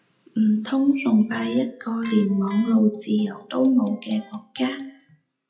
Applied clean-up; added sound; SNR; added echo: classical method WPE with log-MMSE.